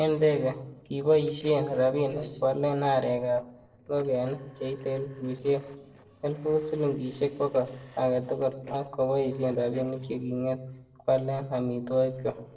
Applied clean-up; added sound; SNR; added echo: neural separator model SepFormer DNS4.